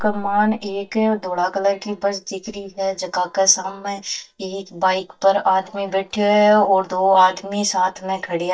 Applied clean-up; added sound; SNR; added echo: neural mask model DeepFilterNet 3.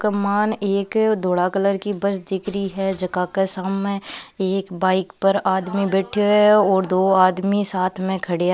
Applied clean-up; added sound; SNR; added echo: none; none; none; none.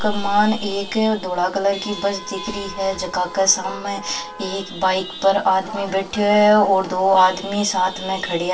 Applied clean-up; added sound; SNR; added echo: none; Chatter / Traffic noise, roadway noise / Vehicle horn, car horn, honking / Engine; 15 dB; reverberation time 0.2 s.